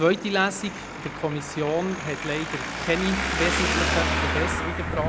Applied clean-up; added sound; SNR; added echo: none; Traffic noise, roadway noise; 1 dB; none.